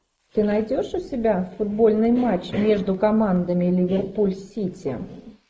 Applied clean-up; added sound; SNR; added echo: neural mask model Resemble Enhance denoiser.